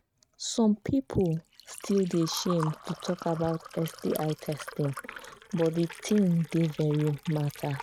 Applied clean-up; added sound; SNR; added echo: neural mask model RNNoise.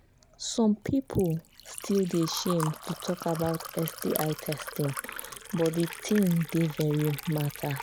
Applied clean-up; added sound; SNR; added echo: none; Liquid; 12 dB; none.